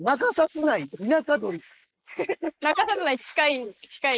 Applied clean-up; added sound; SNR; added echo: neural mask model Resemble Enhance denoiser.